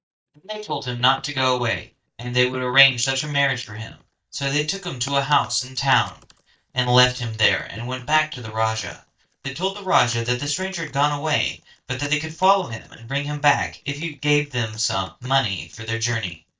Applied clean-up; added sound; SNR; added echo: neural mask model DeepFilterNet 3.